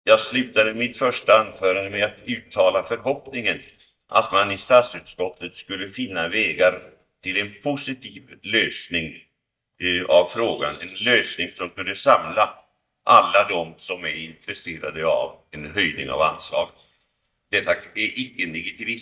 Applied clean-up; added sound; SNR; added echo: neural mask model DeepFilterNet 3.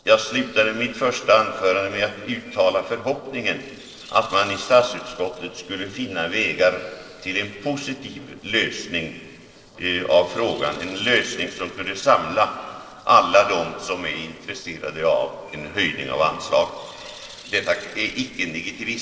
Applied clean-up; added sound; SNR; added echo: neural separator model SepFormer DNS4.